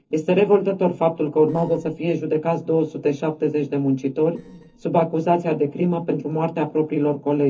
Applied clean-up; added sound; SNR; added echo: neural separator model SepFormer DNS4.